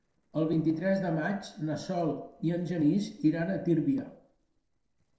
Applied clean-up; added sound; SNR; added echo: neural separator model SepFormer DNS4.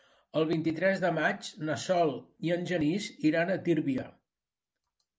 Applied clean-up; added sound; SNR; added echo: none; none; none; none.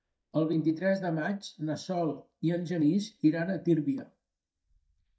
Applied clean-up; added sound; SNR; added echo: neural mask model DeepFilterNet 3.